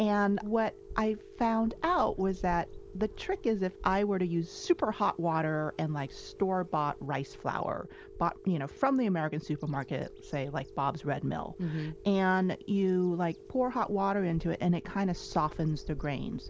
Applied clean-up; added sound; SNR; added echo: none; Bird vocalization, bird call, bird song + Telephone; 16 dB; none.